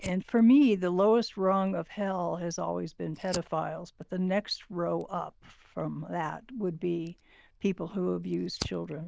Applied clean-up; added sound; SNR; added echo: neural diffusion model UNIVERSE++.